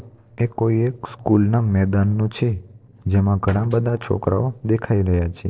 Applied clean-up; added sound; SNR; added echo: neural separator model SepFormer DNS4.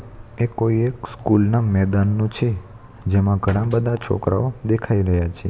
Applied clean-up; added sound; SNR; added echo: none; Slam; 15 dB; none.